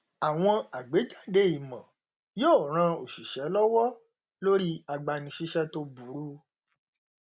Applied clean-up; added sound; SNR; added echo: none; none; none; none.